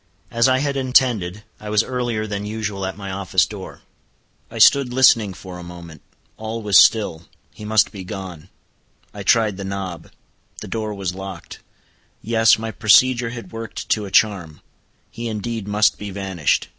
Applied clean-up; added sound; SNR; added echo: none; none; none; none.